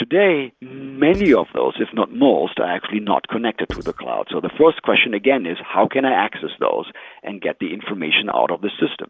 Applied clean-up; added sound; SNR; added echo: none; Writing; 16 dB; none.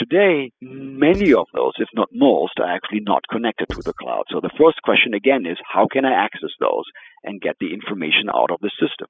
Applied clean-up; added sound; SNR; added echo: classical method spectral subtraction.